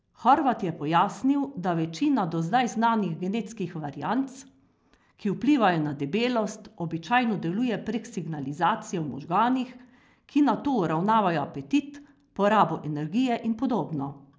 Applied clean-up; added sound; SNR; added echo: none; none; none; none.